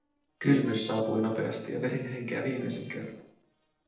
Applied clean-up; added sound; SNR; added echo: neural separator model SepFormer DNS4.